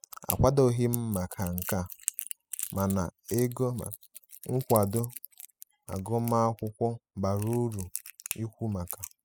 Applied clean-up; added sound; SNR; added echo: classical method spectral subtraction.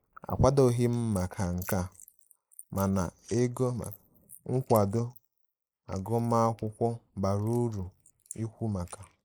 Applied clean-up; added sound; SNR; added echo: neural mask model Resemble Enhance denoiser.